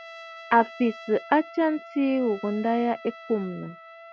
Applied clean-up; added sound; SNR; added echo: none; Trumpet; 17 dB; none.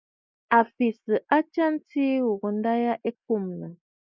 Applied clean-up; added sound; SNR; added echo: neural mask model Resemble Enhance denoiser.